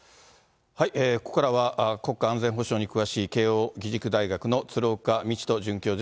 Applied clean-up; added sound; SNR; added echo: none; none; none; none.